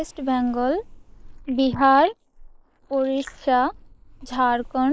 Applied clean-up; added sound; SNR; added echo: neural mask model Resemble Enhance denoiser.